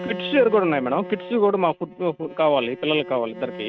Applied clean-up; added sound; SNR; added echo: neural mask model RNNoise.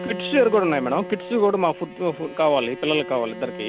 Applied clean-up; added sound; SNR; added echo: none; Bowed string instrument; 13 dB; none.